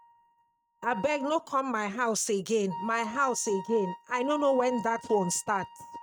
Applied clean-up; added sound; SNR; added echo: neural mask model RNNoise.